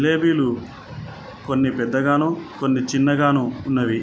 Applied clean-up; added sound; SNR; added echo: none; none; none; none.